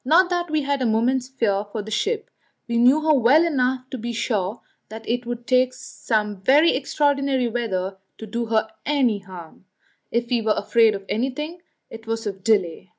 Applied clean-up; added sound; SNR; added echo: none; none; none; none.